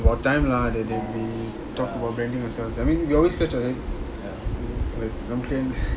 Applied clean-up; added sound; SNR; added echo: none; Gong; 16 dB; none.